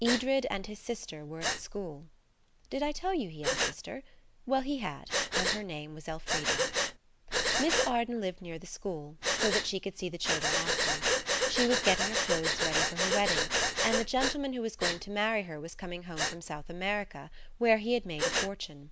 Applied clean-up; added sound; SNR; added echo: none; Breathing; 0 dB; none.